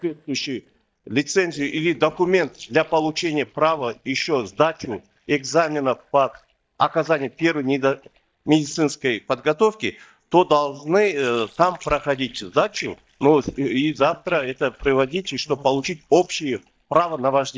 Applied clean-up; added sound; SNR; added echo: neural mask model DeepFilterNet 3.